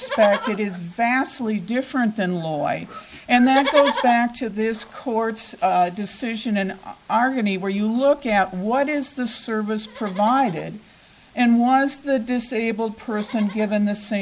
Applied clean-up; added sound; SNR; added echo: none; Livestock, farm animals, working animals; 13 dB; none.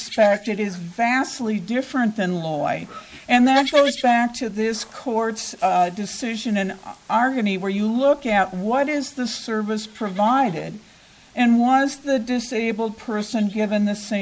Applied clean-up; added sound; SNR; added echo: neural mask model Resemble Enhance denoiser.